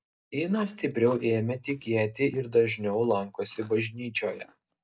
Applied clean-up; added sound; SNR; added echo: neural mask model DeepFilterNet 3.